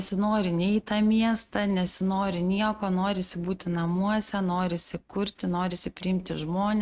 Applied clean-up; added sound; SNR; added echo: neural mask model RNNoise.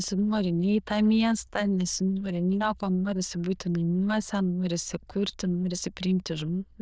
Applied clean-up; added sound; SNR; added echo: neural diffusion model UNIVERSE++.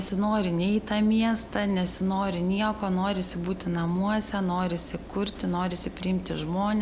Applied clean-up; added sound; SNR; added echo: none; Engine; 16 dB; none.